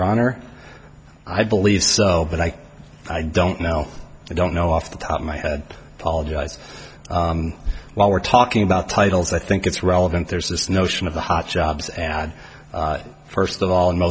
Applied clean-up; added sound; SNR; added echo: none; none; none; none.